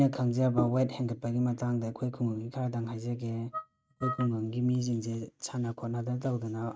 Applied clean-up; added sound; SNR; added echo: neural mask model RNNoise.